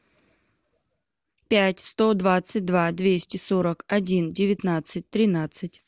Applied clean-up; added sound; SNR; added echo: none; none; none; none.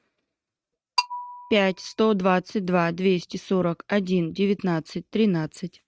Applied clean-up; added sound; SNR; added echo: neural mask model RNNoise.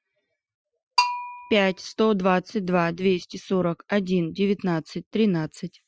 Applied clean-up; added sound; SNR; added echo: classical method Wiener filter.